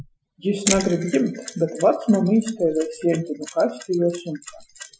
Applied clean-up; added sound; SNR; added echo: classical method Wiener filter.